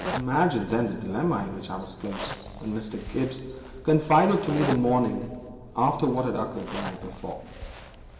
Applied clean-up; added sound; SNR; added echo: none; Zipper (clothing); 12 dB; reverberation time 2.1 s.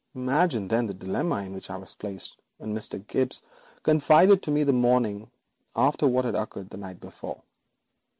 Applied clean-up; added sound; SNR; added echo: none; none; none; none.